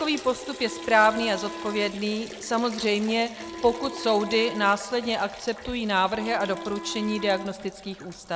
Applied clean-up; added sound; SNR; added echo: none; Wind instrument, woodwind instrument + Liquid; 13 dB; none.